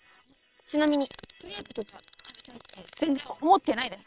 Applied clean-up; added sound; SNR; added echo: neural separator model SepFormer WHAM!.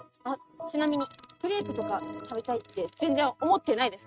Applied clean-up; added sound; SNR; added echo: neural mask model RNNoise.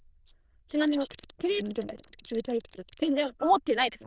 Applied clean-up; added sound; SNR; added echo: neural diffusion model UNIVERSE++.